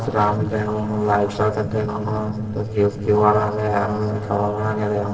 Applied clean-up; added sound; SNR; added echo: neural separator model SepFormer DNS4.